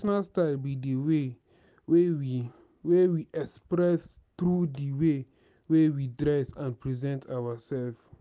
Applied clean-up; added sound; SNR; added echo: none; none; none; none.